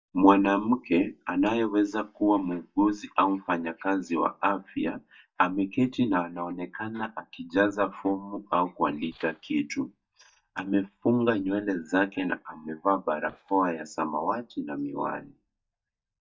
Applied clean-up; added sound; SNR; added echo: neural mask model DeepFilterNet 3.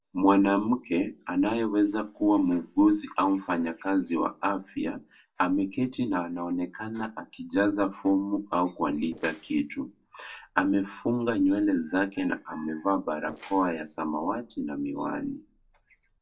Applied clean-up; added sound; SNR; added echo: neural separator model SepFormer DNS4.